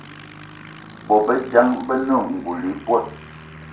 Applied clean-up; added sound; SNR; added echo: none; Aircraft; 18 dB; reverberation time 0.4 s.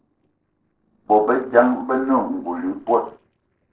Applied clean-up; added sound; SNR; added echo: neural separator model SepFormer DNS4.